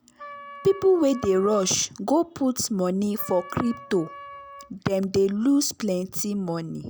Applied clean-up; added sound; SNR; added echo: none; Wind instrument, woodwind instrument; 18 dB; none.